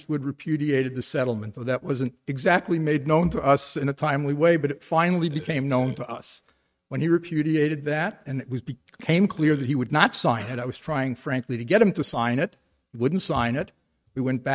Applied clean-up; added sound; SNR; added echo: neural mask model RNNoise.